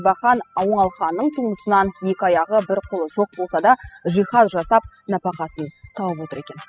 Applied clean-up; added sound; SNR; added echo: classical method spectral subtraction.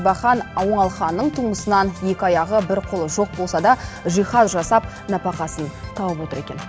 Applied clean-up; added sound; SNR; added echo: none; Organ; 14 dB; none.